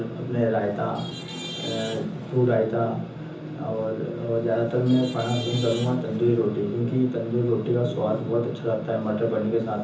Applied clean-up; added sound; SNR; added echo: none; Traffic noise, roadway noise / Vehicle horn, car horn, honking; 15 dB; reverberation time 0.6 s.